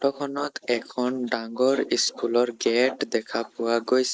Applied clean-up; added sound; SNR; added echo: neural mask model Resemble Enhance denoiser.